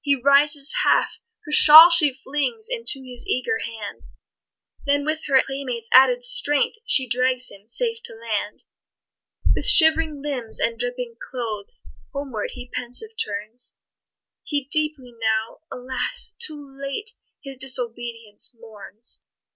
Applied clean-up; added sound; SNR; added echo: none; none; none; none.